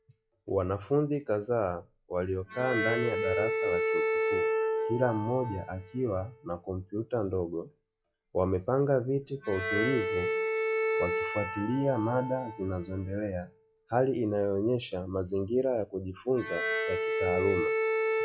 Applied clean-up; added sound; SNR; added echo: classical method log-MMSE.